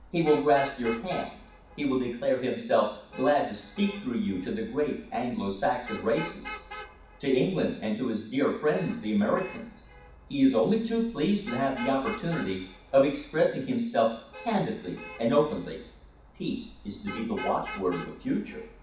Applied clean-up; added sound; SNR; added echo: none; Traffic noise, roadway noise / Vehicle horn, car horn, honking; 16 dB; reverberation time 0.6 s.